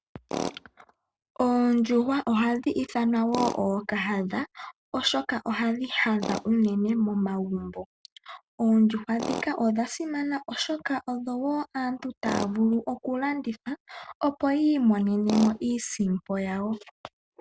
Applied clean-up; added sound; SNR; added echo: none; Tools; 14 dB; none.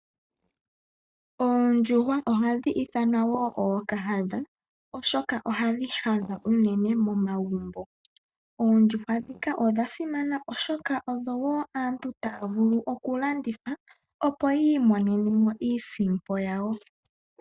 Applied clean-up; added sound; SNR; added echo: neural mask model DeepFilterNet 3.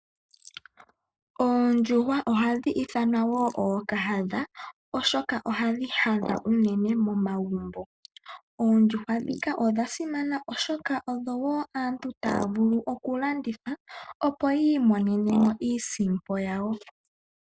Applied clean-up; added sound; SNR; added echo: neural mask model Resemble Enhance denoiser.